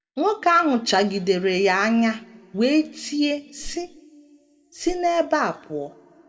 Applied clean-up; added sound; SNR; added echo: none; Whoosh, swoosh, swish; 14 dB; reverberation time 1.0 s.